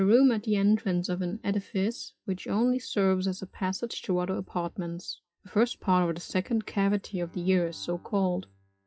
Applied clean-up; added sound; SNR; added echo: classical method WPE with log-MMSE.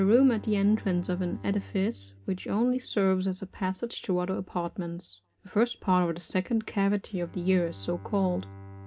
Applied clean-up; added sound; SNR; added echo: none; Bowed string instrument; 20 dB; reverberation time 0.3 s.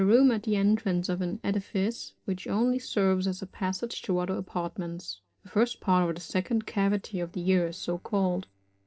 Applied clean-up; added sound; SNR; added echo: neural separator model SepFormer DNS4.